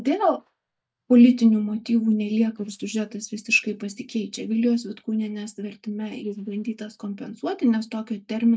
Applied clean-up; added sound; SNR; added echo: neural mask model DeepFilterNet 3.